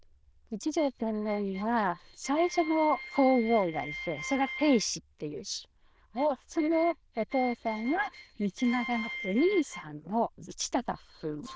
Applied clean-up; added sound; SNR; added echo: neural diffusion model UNIVERSE++.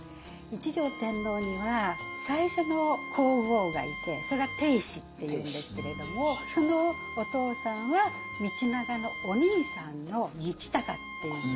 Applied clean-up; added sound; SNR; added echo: none; Wind instrument, woodwind instrument; 10 dB; none.